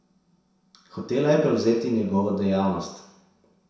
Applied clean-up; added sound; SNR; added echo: none; none; none; reverberation time 0.7 s.